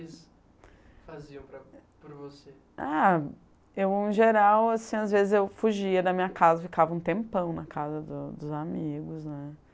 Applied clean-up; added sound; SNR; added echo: none; none; none; none.